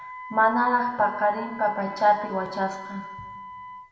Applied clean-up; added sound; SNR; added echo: none; Wind instrument, woodwind instrument; 15 dB; reverberation time 1.2 s.